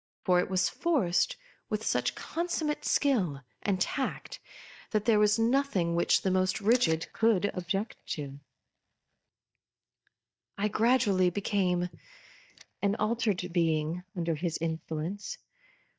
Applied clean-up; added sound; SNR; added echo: neural mask model DeepFilterNet 3.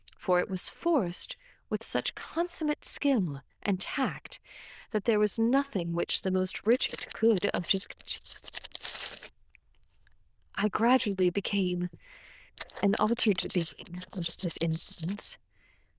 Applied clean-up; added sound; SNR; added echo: neural diffusion model UNIVERSE++.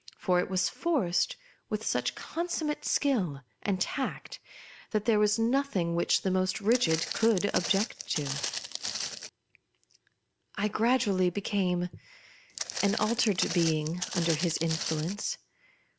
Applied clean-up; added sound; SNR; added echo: none; Walk, footsteps; 6 dB; none.